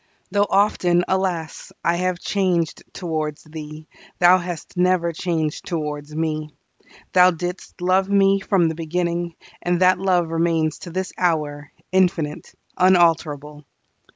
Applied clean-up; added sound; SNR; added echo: none; none; none; none.